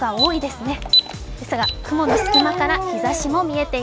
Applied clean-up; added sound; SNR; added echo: none; Alarm + Bark; 0 dB; none.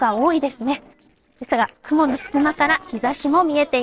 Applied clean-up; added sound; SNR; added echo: neural separator model SepFormer DNS4.